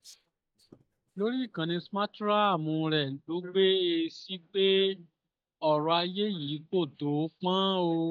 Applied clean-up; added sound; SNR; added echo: neural mask model DeepFilterNet 3.